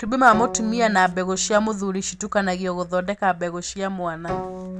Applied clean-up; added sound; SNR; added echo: none; Bowed string instrument; 13 dB; none.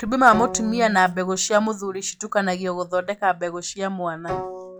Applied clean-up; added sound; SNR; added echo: classical method log-MMSE.